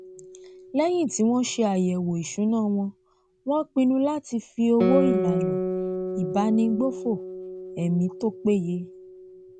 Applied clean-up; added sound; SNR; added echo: none; Guitar; 6 dB; none.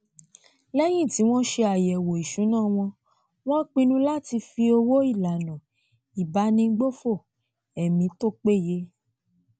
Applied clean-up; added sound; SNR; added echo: none; none; none; none.